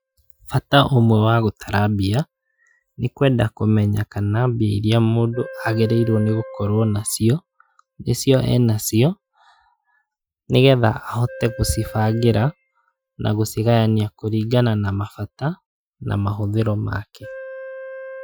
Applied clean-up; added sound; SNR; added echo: classical method Wiener filter.